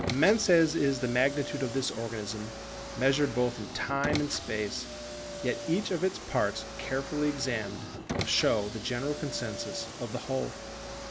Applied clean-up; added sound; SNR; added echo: none; Car; 8 dB; none.